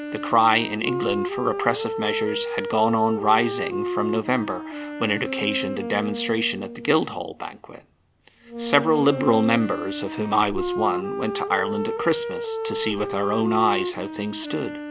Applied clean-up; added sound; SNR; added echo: none; Wind instrument, woodwind instrument; 5 dB; none.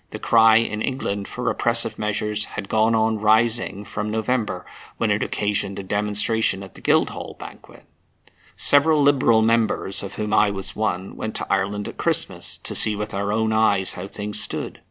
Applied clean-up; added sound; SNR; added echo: none; none; none; none.